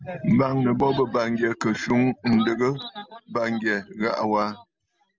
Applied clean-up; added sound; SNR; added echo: none; none; none; none.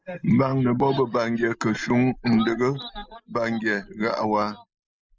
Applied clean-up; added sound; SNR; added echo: neural mask model Resemble Enhance denoiser.